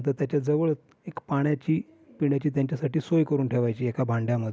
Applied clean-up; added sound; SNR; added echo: none; none; none; none.